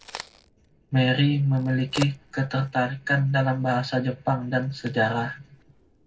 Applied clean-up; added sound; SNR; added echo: none; Crack; 18 dB; reverberation time 0.3 s.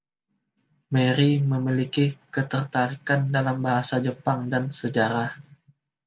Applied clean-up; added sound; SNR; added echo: none; none; none; none.